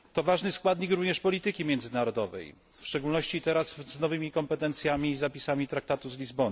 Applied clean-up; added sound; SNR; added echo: none; none; none; none.